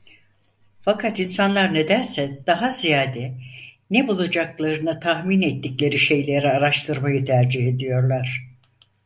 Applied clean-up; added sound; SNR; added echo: none; none; none; none.